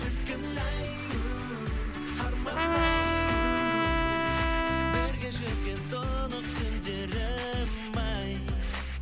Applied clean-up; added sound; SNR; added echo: none; Trumpet; -2 dB; none.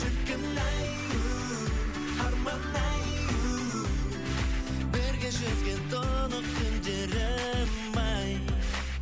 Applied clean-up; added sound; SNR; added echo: none; none; none; none.